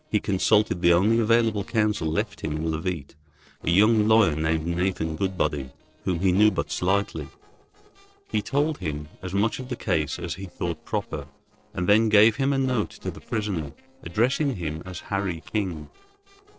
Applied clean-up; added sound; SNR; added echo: neural separator model SepFormer DNS4.